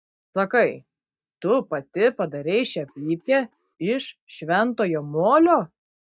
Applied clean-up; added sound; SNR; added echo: neural mask model DeepFilterNet 3.